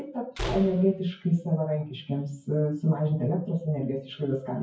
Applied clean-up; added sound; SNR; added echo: classical method WPE with log-MMSE.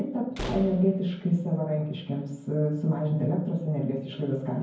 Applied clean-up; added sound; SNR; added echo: none; Slam; 13 dB; reverberation time 0.9 s.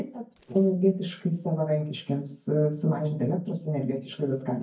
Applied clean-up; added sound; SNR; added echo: neural mask model DeepFilterNet 3.